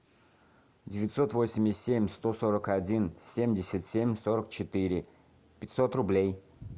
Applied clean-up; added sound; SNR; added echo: none; none; none; none.